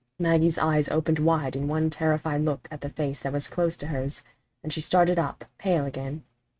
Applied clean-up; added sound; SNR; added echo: neural mask model RNNoise.